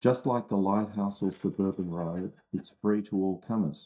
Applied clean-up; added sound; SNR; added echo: neural mask model DeepFilterNet 3.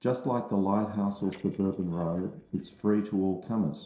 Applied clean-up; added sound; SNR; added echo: neural separator model SepFormer DNS4.